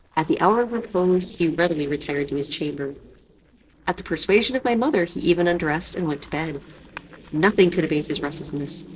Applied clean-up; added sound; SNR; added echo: neural separator model SepFormer DNS4.